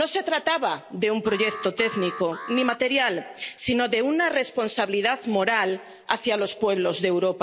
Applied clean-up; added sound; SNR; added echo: none; Alarm; 12 dB; none.